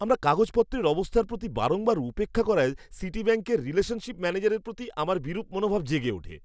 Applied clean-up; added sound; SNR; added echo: none; none; none; none.